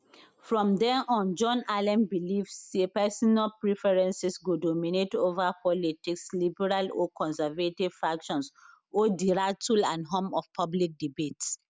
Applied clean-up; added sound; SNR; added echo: none; none; none; none.